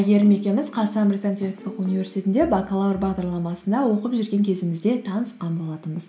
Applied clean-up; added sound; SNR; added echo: none; none; none; none.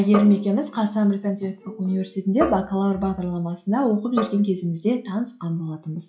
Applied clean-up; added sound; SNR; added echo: classical method log-MMSE.